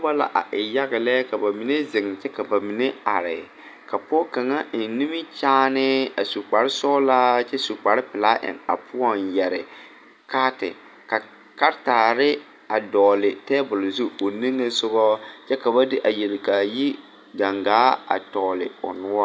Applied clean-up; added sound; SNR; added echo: none; none; none; none.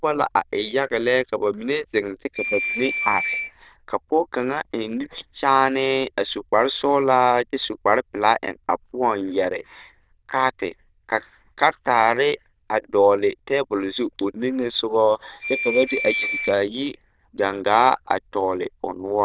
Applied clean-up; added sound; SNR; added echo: neural diffusion model UNIVERSE++.